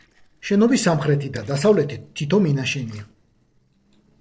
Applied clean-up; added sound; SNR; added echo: neural separator model SepFormer DNS4.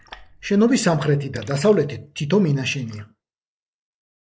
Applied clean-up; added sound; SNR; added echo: neural mask model Resemble Enhance denoiser.